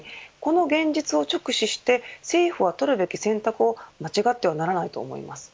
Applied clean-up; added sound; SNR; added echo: none; none; none; none.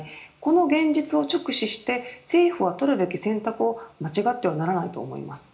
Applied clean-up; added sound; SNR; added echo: none; none; none; reverberation time 0.4 s.